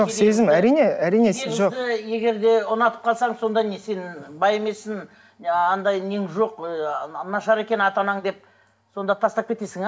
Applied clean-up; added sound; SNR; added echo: none; none; none; none.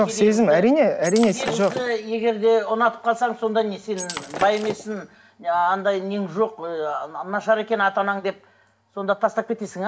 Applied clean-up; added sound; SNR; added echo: none; Shatter; 12 dB; none.